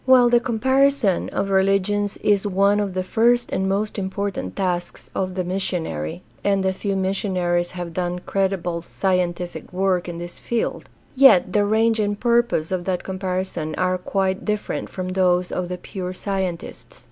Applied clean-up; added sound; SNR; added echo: none; none; none; none.